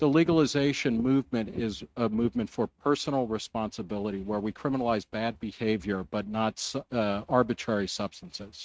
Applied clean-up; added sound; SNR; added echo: neural mask model RNNoise.